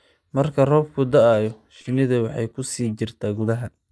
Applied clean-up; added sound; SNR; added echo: neural mask model DeepFilterNet 3.